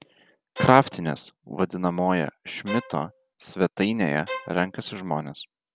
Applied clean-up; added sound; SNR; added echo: none; Bowed string instrument; 11 dB; none.